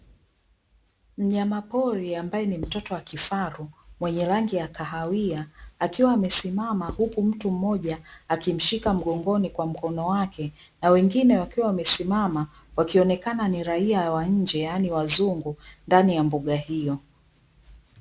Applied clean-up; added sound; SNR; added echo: none; Writing; 16 dB; none.